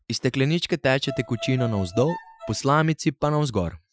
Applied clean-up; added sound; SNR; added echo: classical method Wiener filter.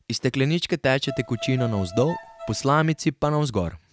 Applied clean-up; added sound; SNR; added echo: none; Bowed string instrument; 13 dB; none.